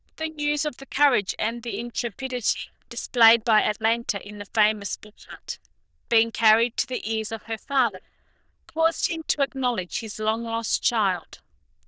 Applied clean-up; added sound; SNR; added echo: neural diffusion model UNIVERSE++.